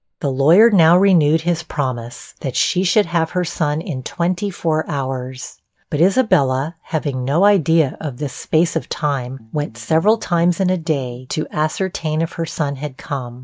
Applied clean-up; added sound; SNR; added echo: neural mask model DeepFilterNet 3.